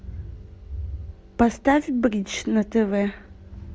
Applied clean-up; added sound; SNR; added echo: none; Thunder; 14 dB; none.